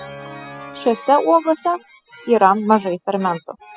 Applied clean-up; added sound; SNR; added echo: classical method spectral subtraction.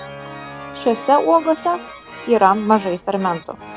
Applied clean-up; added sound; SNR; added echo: none; Organ; 15 dB; none.